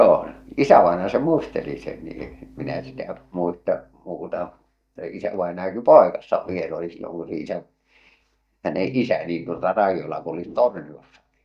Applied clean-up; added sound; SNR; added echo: neural mask model DeepFilterNet 3.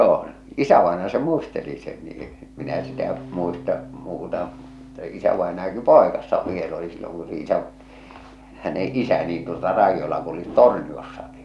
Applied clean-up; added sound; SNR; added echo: none; Bass guitar; 18 dB; none.